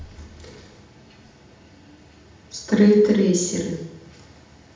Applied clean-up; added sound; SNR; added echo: none; none; none; reverberation time 0.8 s.